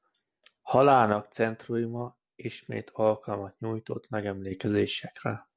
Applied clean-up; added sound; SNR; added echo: none; none; none; none.